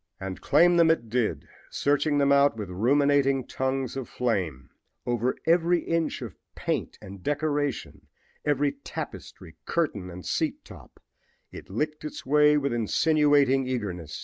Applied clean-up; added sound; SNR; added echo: none; none; none; none.